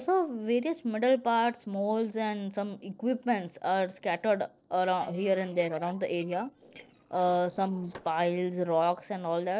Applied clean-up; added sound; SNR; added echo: neural separator model SepFormer DNS4.